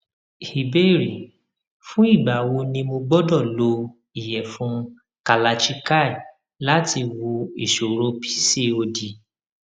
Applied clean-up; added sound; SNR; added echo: none; none; none; none.